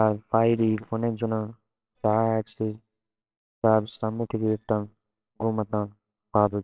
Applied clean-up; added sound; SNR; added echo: neural separator model SepFormer WHAMR!.